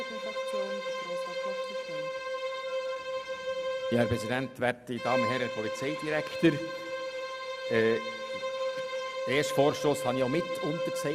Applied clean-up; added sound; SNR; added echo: none; Bowed string instrument; 2 dB; none.